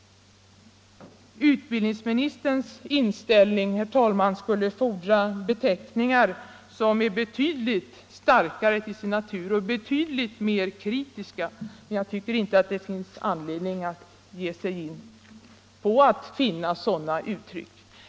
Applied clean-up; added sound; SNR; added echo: none; none; none; none.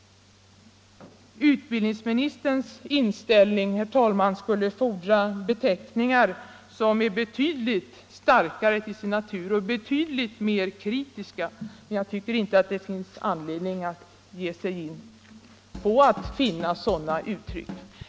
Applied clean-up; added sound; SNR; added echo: none; Drum kit; 14 dB; none.